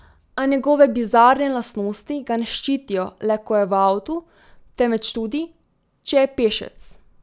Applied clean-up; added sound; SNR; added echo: none; none; none; none.